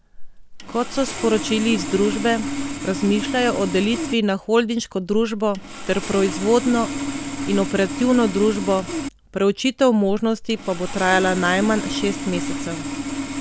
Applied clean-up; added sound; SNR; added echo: none; Sawing; 7 dB; none.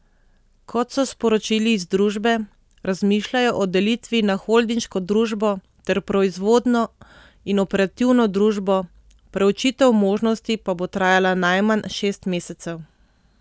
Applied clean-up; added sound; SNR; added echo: none; none; none; none.